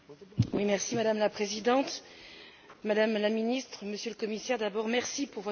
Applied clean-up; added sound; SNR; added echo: none; none; none; none.